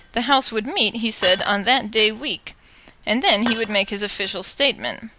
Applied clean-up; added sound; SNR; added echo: none; Shatter; 14 dB; none.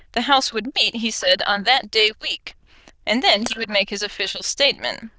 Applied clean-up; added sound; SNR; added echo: neural diffusion model UNIVERSE++.